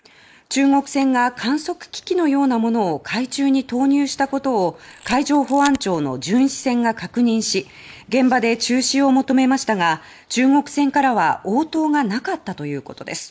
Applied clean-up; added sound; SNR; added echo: neural mask model Resemble Enhance denoiser.